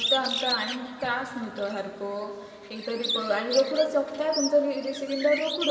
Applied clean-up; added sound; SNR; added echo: none; Bird; 7 dB; reverberation time 2.6 s.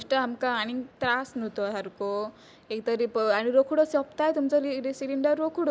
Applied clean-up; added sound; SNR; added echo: none; none; none; none.